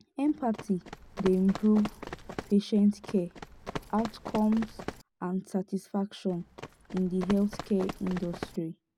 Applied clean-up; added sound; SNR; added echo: none; Run; 12 dB; none.